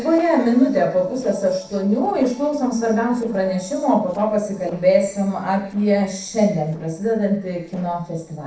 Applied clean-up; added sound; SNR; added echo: neural separator model SepFormer DNS4.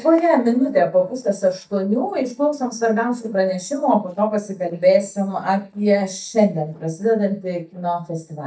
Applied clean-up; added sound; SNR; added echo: neural mask model DeepFilterNet 3.